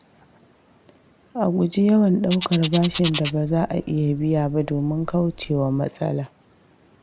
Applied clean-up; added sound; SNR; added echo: none; Bird; 13 dB; none.